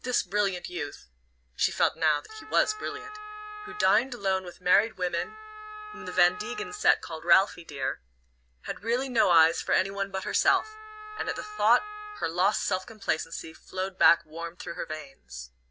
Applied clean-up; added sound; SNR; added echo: none; Wind instrument, woodwind instrument; 12 dB; none.